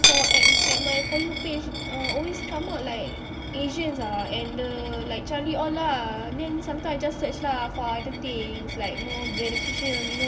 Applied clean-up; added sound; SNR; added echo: none; Coin (dropping); -1 dB; reverberation time 1.5 s.